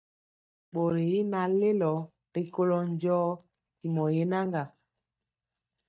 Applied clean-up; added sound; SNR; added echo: neural mask model DeepFilterNet 3.